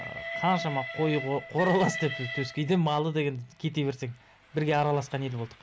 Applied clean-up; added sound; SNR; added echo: none; Train; 11 dB; none.